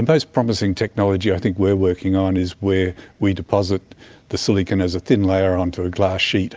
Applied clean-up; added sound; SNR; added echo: none; none; none; none.